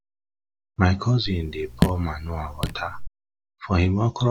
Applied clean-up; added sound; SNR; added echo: none; Raindrop / Drip; 3 dB; none.